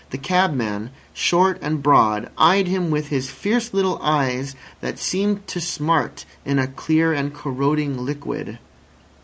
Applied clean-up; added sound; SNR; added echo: none; none; none; none.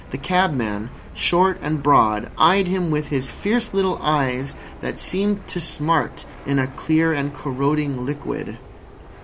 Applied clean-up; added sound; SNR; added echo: none; Fixed-wing aircraft, airplane; 17 dB; none.